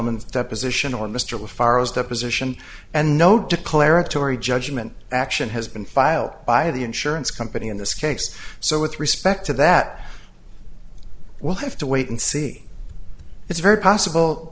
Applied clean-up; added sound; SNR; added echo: none; none; none; none.